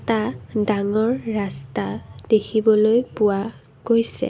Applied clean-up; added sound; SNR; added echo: none; none; none; none.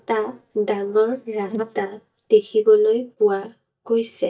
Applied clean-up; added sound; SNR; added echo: neural mask model DeepFilterNet 3.